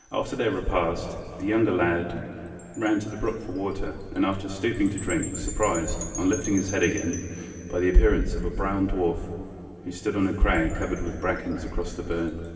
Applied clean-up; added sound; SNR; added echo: none; Wind chime; 18 dB; reverberation time 2.9 s.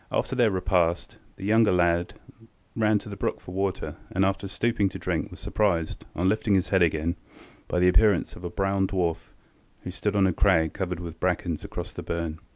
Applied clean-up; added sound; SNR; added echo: none; none; none; none.